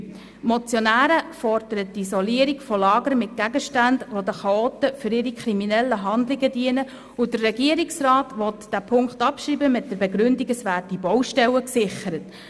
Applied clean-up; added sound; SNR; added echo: none; none; none; none.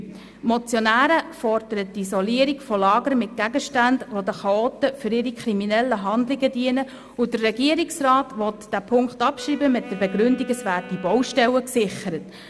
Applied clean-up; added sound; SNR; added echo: none; Wind instrument, woodwind instrument; 19 dB; none.